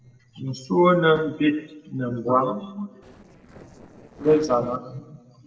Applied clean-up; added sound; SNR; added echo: neural separator model SepFormer DNS4.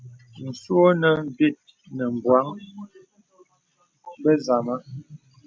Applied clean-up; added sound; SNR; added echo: none; none; none; none.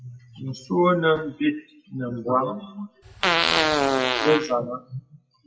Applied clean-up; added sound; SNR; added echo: classical method WPE with log-MMSE.